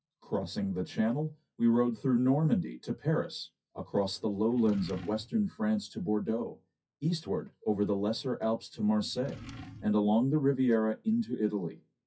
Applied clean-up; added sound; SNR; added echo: classical method WPE with log-MMSE.